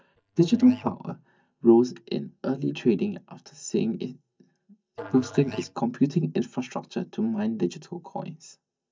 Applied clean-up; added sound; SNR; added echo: neural mask model DeepFilterNet 3.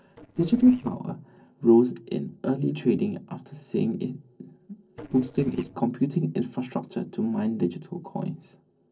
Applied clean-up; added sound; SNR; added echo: neural separator model SepFormer DNS4.